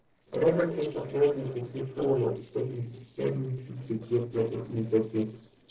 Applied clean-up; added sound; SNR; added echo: neural separator model SepFormer DNS4.